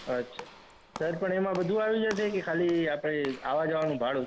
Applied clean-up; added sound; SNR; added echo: none; Walk, footsteps / Slam; 18 dB; none.